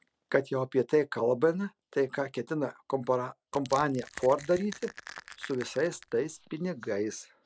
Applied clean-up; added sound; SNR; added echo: none; Crushing; 16 dB; none.